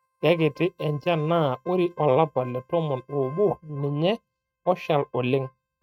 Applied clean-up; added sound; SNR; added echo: neural mask model RNNoise.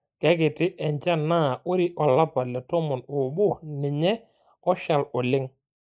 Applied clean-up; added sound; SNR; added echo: neural mask model Resemble Enhance denoiser.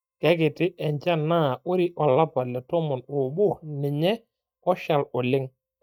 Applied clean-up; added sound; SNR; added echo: neural mask model DeepFilterNet 3.